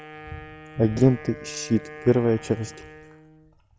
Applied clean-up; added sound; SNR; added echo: none; Wind instrument, woodwind instrument; 17 dB; none.